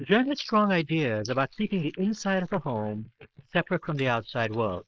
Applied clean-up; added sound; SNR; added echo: neural mask model Resemble Enhance denoiser.